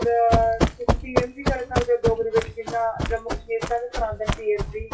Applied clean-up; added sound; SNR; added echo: classical method WPE with log-MMSE.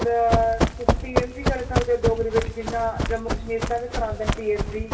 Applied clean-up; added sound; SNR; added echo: none; Run; 0 dB; reverberation time 1.6 s.